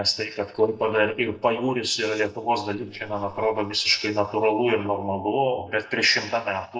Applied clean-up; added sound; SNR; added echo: neural mask model DeepFilterNet 3.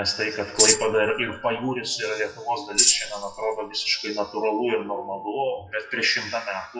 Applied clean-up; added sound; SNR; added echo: classical method WPE with log-MMSE.